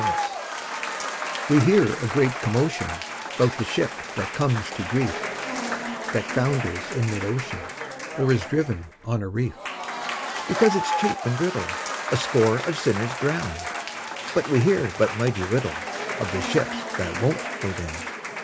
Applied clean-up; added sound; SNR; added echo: none; Applause / Crowd / Cheering; 5 dB; none.